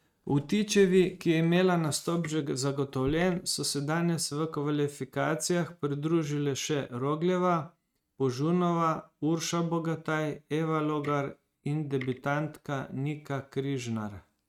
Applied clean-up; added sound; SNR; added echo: neural mask model RNNoise.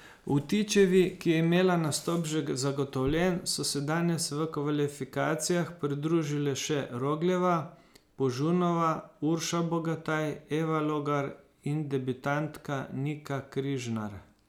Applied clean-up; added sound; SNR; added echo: none; none; none; none.